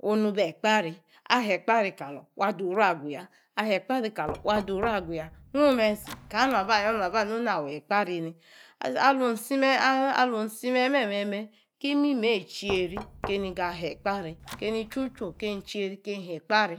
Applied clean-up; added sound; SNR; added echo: none; Knock; 15 dB; none.